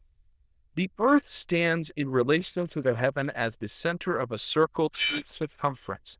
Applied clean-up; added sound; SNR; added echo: neural diffusion model UNIVERSE++.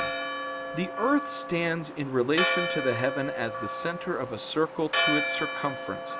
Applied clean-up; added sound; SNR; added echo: none; Church bell; 2 dB; none.